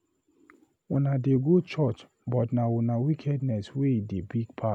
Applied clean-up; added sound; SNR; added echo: none; none; none; none.